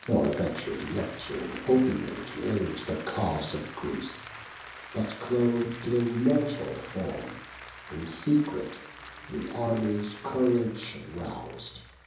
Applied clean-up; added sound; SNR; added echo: none; Applause; 14 dB; reverberation time 2.8 s.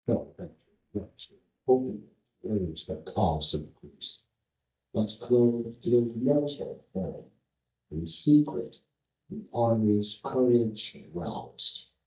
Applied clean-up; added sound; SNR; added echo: neural mask model DeepFilterNet 3.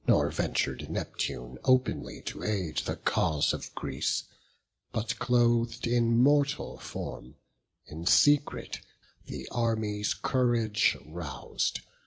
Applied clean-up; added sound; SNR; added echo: none; none; none; none.